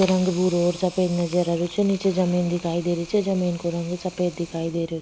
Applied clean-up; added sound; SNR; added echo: none; Hiss; 18 dB; none.